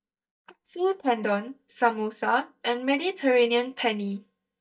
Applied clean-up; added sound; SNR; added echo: neural mask model DeepFilterNet 3.